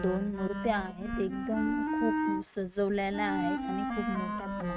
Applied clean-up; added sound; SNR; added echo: neural mask model RNNoise.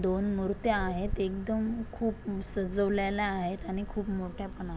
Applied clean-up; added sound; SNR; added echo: none; none; none; none.